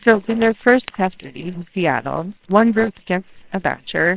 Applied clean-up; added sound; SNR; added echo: neural separator model SepFormer WHAMR!.